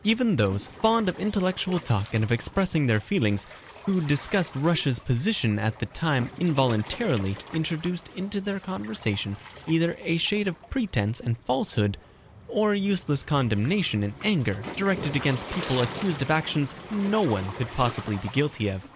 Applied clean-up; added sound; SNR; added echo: none; Domestic sounds, home sounds + Waves, surf; 15 dB; none.